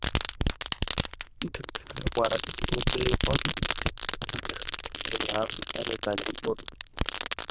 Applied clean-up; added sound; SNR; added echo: neural diffusion model UNIVERSE++.